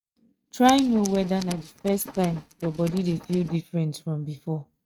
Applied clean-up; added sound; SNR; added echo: neural mask model RNNoise.